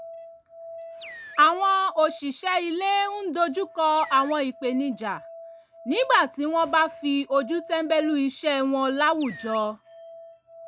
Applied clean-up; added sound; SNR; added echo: none; Musical instrument + Animal; 17 dB; none.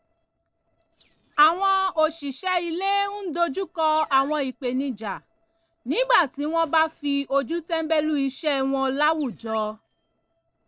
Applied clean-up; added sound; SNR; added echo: neural separator model SepFormer DNS4.